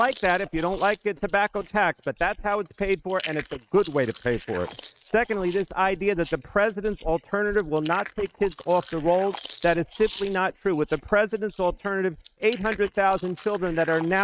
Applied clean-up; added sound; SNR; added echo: neural mask model RNNoise.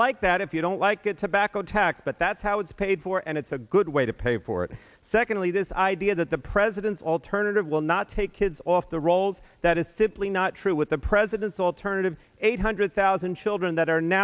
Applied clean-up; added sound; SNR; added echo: none; none; none; none.